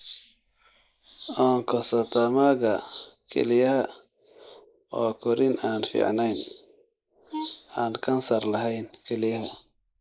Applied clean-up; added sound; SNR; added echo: neural mask model Resemble Enhance denoiser.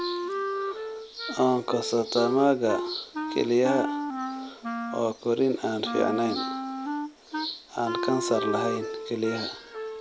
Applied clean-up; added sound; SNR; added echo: none; Wind instrument, woodwind instrument; 5 dB; none.